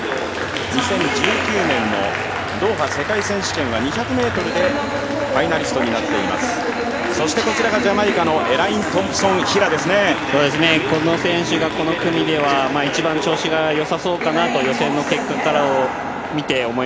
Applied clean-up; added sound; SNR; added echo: none; Applause; 10 dB; none.